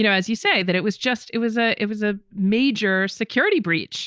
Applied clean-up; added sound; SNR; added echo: neural mask model Resemble Enhance denoiser.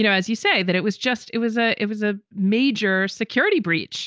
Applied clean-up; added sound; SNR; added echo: none; none; none; none.